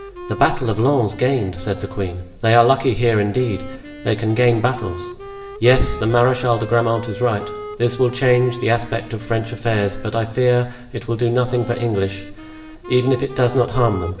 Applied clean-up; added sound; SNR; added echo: none; Wind instrument, woodwind instrument; 16 dB; reverberation time 0.8 s.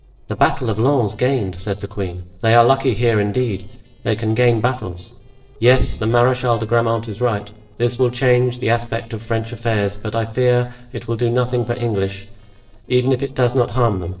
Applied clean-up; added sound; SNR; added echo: neural separator model SepFormer DNS4.